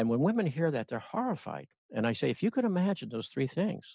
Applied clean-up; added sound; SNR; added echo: none; none; none; none.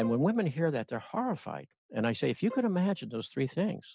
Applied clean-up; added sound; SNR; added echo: none; Bowed string instrument; 18 dB; none.